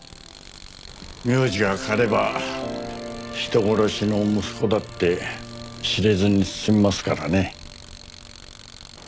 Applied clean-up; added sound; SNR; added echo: none; Tools; 19 dB; none.